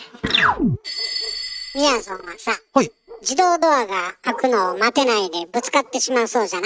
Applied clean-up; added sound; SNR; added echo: neural mask model RNNoise.